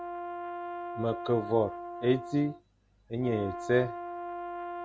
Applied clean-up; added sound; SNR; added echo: none; Brass instrument; 7 dB; none.